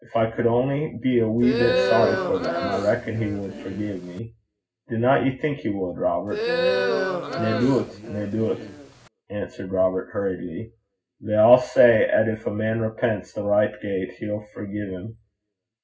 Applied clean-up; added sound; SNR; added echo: none; Crowd; 3 dB; reverberation time 0.4 s.